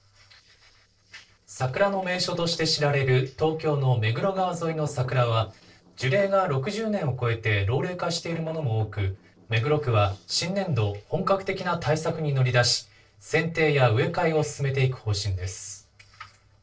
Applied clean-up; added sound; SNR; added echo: neural separator model SepFormer DNS4.